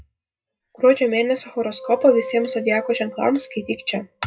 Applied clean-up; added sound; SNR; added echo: classical method WPE with log-MMSE.